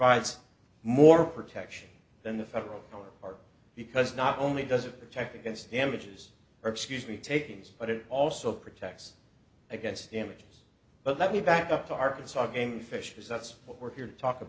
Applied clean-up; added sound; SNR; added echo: none; none; none; none.